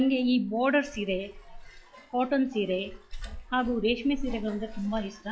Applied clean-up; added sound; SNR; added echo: classical method log-MMSE.